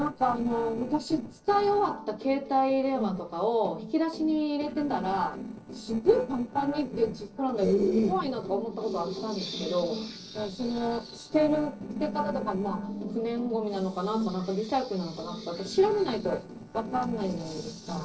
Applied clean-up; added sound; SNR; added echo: neural separator model SepFormer DNS4.